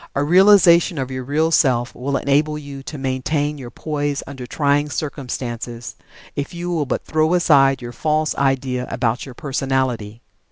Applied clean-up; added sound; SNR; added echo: none; none; none; none.